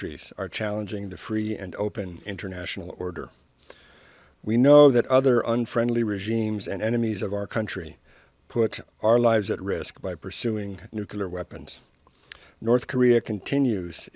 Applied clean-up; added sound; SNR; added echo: none; none; none; none.